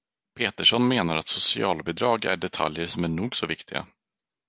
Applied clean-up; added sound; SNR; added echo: none; none; none; none.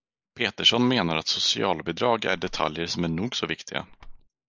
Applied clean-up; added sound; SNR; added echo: neural mask model Resemble Enhance denoiser.